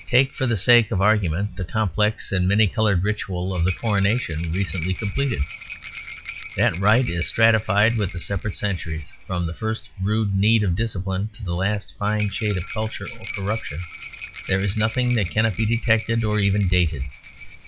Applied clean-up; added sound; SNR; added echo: none; Rattle; 11 dB; none.